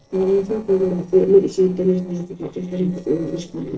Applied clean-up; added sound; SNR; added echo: neural separator model SepFormer DNS4.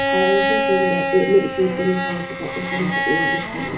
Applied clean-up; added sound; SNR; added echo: none; Bowed string instrument; 0 dB; reverberation time 0.5 s.